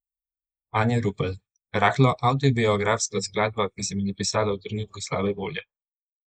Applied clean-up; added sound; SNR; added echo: neural mask model Resemble Enhance denoiser.